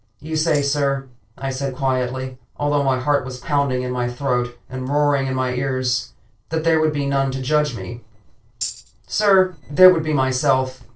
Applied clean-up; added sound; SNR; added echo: neural separator model SepFormer DNS4.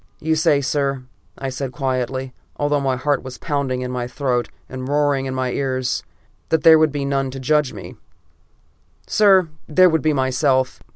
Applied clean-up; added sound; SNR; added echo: none; none; none; none.